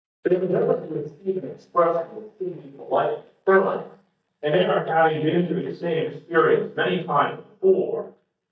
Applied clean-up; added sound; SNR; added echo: neural mask model DeepFilterNet 3.